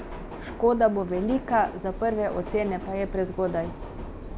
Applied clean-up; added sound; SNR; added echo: none; Subway, metro, underground; 10 dB; none.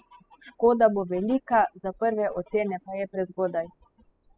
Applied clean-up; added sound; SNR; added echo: classical method spectral subtraction.